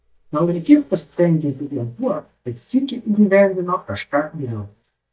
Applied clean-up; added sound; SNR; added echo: neural mask model DeepFilterNet 3.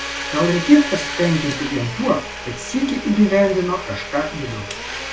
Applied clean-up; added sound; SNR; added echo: none; Domestic sounds, home sounds; 9 dB; reverberation time 0.2 s.